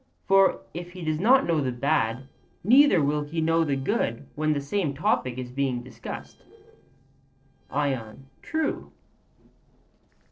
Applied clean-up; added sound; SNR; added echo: neural separator model SepFormer DNS4.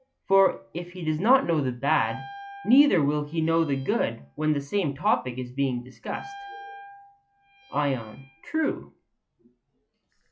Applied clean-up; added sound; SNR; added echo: classical method log-MMSE.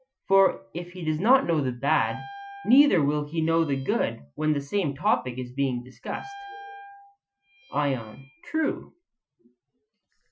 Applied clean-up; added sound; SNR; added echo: classical method Wiener filter.